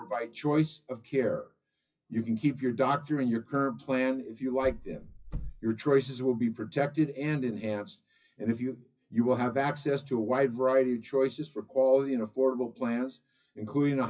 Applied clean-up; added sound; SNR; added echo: classical method WPE with log-MMSE.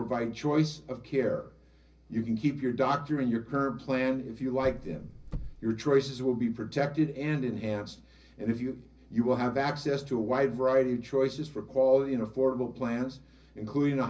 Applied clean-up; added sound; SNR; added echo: none; Car; 10 dB; reverberation time 0.4 s.